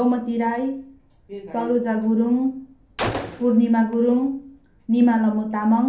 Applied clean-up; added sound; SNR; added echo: none; Gunshot, gunfire; 16 dB; reverberation time 0.6 s.